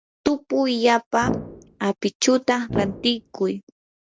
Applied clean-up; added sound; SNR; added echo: none; Brass instrument; 7 dB; none.